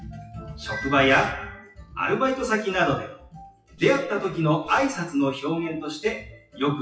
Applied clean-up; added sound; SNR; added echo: classical method WPE with log-MMSE.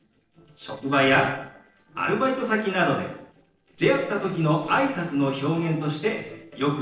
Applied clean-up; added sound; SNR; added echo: neural separator model SepFormer DNS4.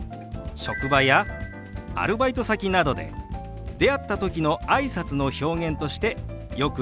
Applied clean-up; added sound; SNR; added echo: none; none; none; none.